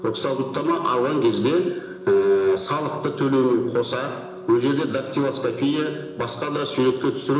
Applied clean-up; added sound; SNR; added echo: none; Organ; 18 dB; reverberation time 0.8 s.